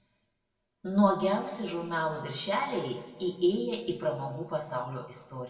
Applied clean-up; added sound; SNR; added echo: none; none; none; reverberation time 1.6 s.